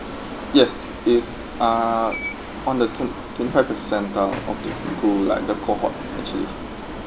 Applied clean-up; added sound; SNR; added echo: none; Alarm; 10 dB; none.